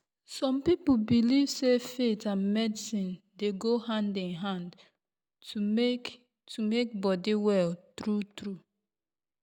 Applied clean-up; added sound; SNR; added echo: none; none; none; none.